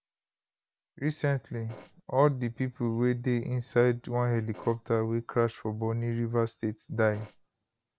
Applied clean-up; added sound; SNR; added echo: none; Fart; 19 dB; none.